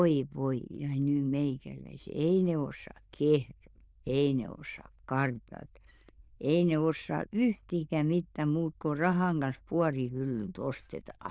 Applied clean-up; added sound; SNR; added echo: neural diffusion model UNIVERSE++.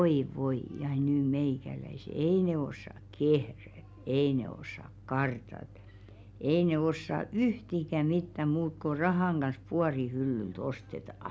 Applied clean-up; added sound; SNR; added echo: none; none; none; none.